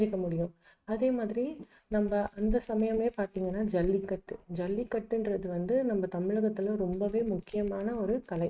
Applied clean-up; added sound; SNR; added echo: neural mask model RNNoise.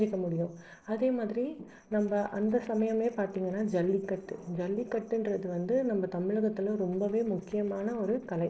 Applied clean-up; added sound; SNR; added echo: neural separator model SepFormer DNS4.